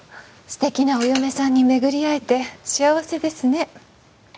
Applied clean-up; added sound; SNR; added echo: none; none; none; none.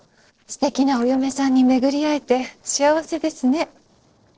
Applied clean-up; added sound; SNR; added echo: neural separator model SepFormer DNS4.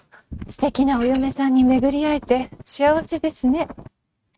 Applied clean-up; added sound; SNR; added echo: neural mask model RNNoise.